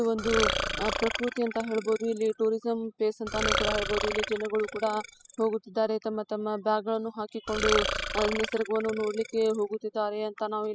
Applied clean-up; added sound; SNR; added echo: classical method spectral subtraction.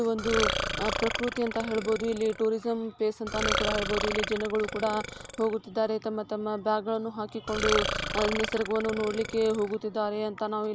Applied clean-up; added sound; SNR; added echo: none; Burping, eructation; 4 dB; none.